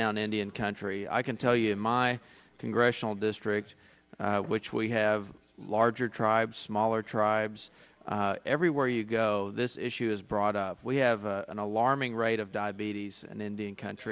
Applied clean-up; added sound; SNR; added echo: none; none; none; none.